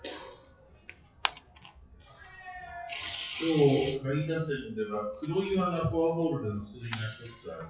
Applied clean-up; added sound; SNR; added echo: classical method WPE with log-MMSE.